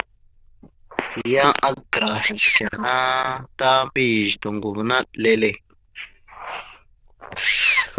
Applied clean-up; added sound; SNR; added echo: neural diffusion model UNIVERSE++.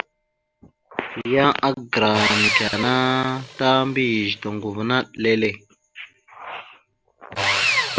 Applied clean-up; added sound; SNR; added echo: none; Sawing; 5 dB; none.